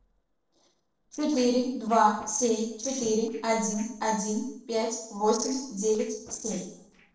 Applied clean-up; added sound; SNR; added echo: neural separator model SepFormer DNS4.